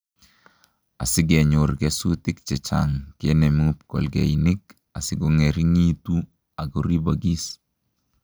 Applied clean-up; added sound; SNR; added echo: none; none; none; none.